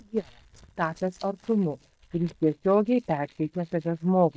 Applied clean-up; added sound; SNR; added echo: neural mask model DeepFilterNet 3.